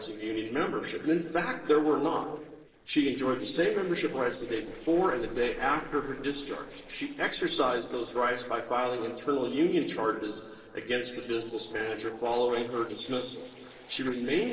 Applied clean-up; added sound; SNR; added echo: neural separator model SepFormer DNS4.